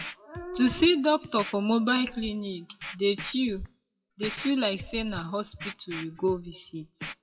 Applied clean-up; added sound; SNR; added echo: classical method WPE with log-MMSE.